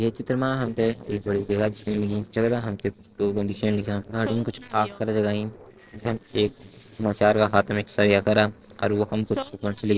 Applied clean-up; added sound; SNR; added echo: neural separator model SepFormer DNS4.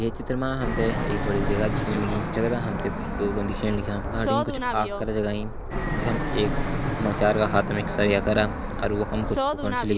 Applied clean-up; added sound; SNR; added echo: none; Fixed-wing aircraft, airplane; 1 dB; none.